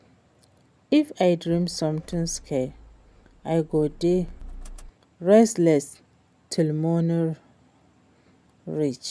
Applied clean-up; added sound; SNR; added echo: none; Motor vehicle (road); 18 dB; none.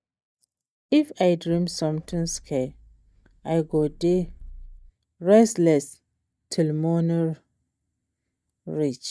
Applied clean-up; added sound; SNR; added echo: neural mask model DeepFilterNet 3.